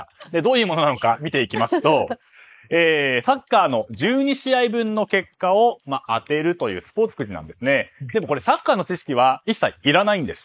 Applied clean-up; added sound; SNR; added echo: neural mask model Resemble Enhance denoiser.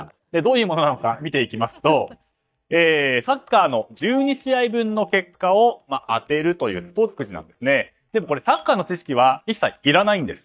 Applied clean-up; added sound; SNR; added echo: neural mask model DeepFilterNet 3.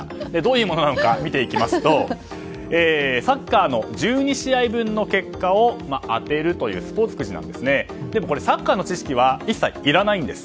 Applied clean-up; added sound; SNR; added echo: none; none; none; none.